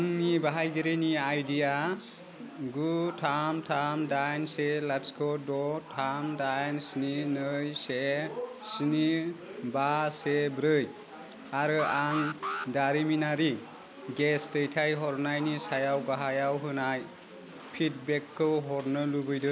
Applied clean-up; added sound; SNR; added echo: none; Alarm; 8 dB; none.